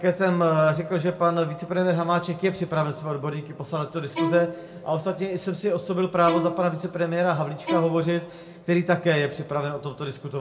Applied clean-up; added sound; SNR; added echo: none; Bowed string instrument; 7 dB; reverberation time 0.4 s.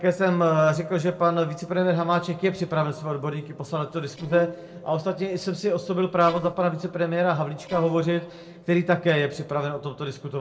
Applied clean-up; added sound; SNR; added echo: neural separator model SepFormer DNS4.